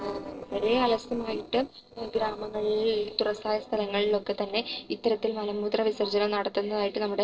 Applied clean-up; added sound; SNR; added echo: neural separator model SepFormer DNS4.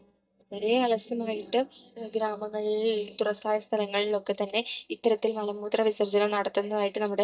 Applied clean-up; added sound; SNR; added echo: neural mask model DeepFilterNet 3.